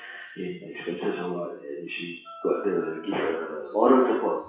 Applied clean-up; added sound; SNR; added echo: classical method WPE with log-MMSE.